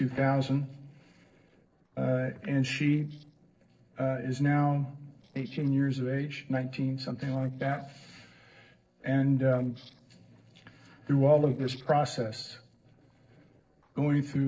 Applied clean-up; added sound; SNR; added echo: neural separator model SepFormer DNS4.